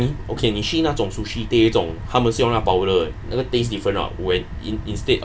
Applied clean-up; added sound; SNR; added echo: none; none; none; none.